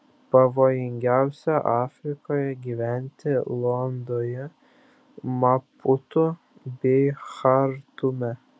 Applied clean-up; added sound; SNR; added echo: none; none; none; none.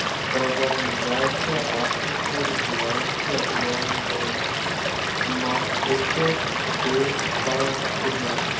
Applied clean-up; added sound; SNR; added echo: none; Stream / Liquid; -4 dB; reverberation time 0.6 s.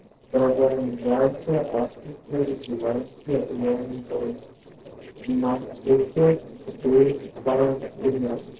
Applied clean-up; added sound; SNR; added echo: neural separator model SepFormer DNS4.